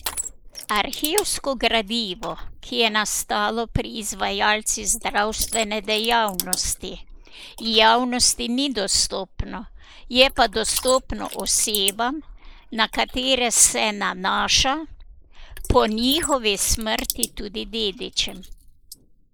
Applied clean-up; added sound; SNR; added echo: neural mask model Resemble Enhance denoiser.